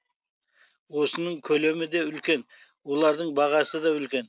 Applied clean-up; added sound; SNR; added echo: none; none; none; none.